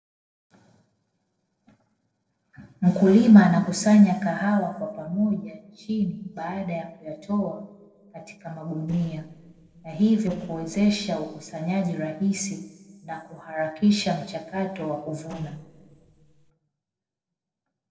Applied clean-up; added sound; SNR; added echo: neural separator model SepFormer DNS4.